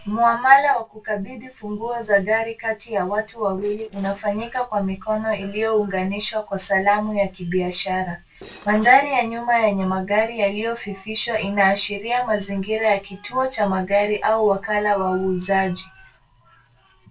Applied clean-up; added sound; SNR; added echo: neural separator model SepFormer DNS4.